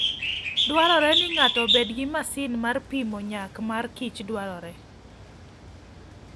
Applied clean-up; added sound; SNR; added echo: none; Bird; 2 dB; none.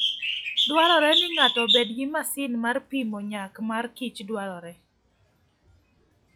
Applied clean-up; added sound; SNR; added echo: classical method log-MMSE.